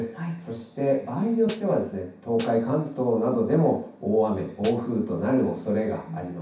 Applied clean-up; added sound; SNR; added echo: none; Snare drum; 17 dB; reverberation time 0.6 s.